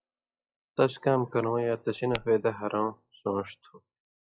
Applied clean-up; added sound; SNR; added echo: classical method log-MMSE.